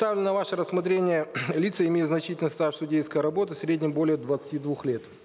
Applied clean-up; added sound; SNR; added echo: none; none; none; none.